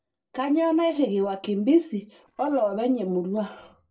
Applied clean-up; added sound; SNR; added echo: neural separator model SepFormer DNS4.